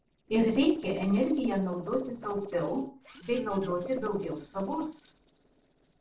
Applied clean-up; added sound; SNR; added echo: neural separator model SepFormer DNS4.